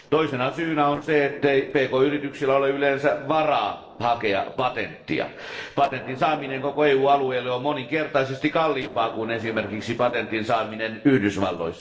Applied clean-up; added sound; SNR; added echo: neural separator model SepFormer DNS4.